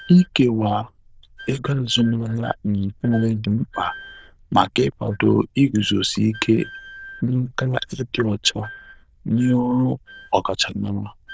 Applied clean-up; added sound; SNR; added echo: neural diffusion model UNIVERSE++.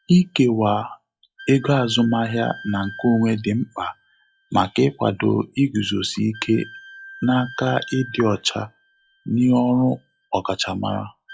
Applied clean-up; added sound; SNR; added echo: classical method log-MMSE.